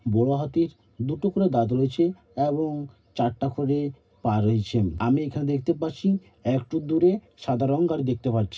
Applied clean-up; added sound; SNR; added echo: none; none; none; reverberation time 0.4 s.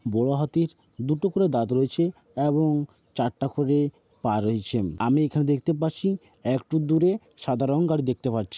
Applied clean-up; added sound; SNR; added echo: none; none; none; none.